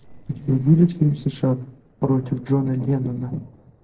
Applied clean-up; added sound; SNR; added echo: neural separator model SepFormer DNS4.